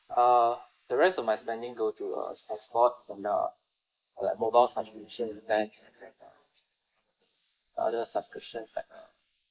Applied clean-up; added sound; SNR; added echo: neural mask model Resemble Enhance denoiser.